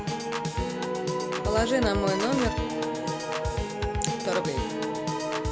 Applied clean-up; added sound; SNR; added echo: none; Piano / Organ; -2 dB; none.